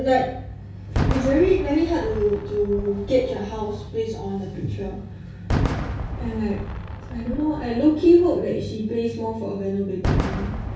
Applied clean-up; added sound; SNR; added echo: none; Fireworks; 6 dB; reverberation time 0.6 s.